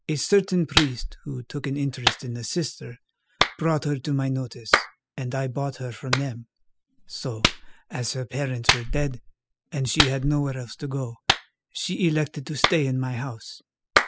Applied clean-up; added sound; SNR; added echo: classical method spectral subtraction.